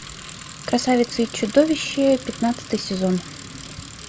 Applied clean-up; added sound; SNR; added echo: none; Bicycle; 16 dB; none.